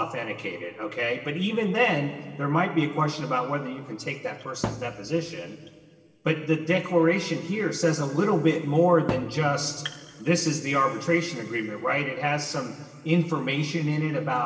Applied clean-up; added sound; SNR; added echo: none; Thump, thud; 10 dB; reverberation time 2.9 s.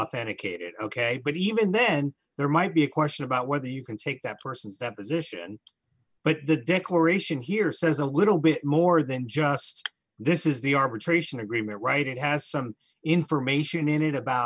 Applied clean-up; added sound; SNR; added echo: none; none; none; none.